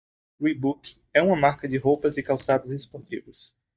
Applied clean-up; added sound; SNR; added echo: neural mask model DeepFilterNet 3.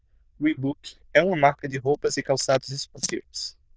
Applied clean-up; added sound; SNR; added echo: neural diffusion model UNIVERSE++.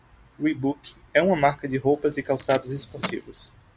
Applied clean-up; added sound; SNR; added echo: none; Packing tape, duct tape; 11 dB; none.